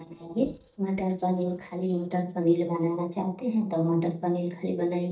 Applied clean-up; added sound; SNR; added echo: neural mask model DeepFilterNet 3.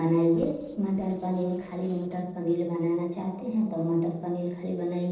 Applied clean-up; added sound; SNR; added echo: neural separator model SepFormer DNS4.